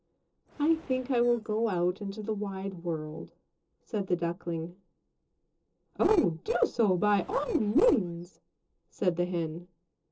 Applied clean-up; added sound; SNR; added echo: neural separator model SepFormer DNS4.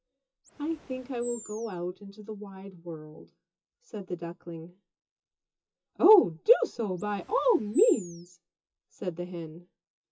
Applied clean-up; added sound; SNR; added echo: classical method WPE with log-MMSE.